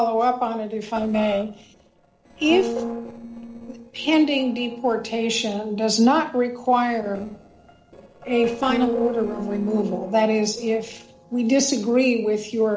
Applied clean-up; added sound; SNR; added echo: neural separator model SepFormer DNS4.